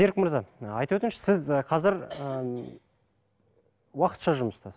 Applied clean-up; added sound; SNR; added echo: none; none; none; none.